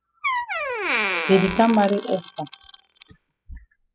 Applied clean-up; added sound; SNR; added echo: classical method spectral subtraction.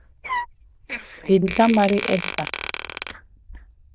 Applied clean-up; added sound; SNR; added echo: neural diffusion model UNIVERSE++.